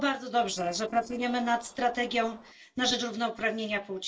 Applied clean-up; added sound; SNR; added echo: neural separator model SepFormer DNS4.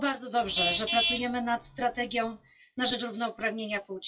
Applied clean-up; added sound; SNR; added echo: classical method WPE with log-MMSE.